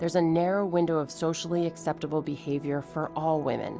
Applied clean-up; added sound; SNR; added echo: none; none; none; none.